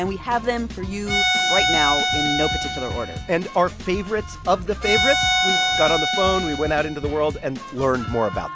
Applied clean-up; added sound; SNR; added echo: none; Bowed string instrument; 0 dB; none.